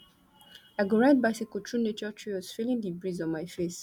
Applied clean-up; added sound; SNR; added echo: none; none; none; none.